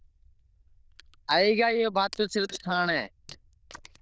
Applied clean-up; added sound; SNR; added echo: neural diffusion model UNIVERSE++.